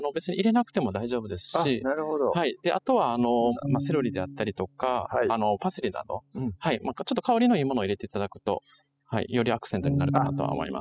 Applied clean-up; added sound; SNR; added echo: classical method spectral subtraction.